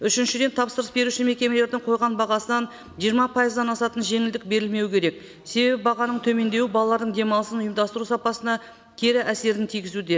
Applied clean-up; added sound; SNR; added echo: none; none; none; none.